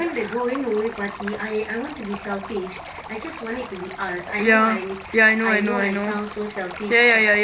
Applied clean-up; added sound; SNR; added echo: none; Stream; 15 dB; none.